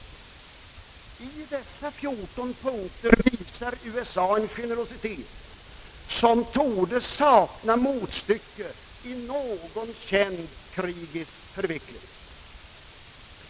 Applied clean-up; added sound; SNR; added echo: none; none; none; none.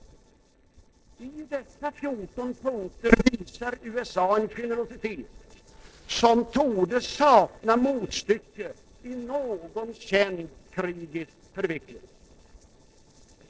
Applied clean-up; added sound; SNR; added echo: neural separator model SepFormer DNS4.